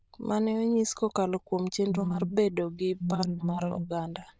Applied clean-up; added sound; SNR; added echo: neural diffusion model UNIVERSE++.